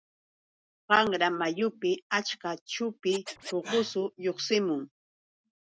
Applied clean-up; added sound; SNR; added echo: none; Scratching (performance technique); 14 dB; none.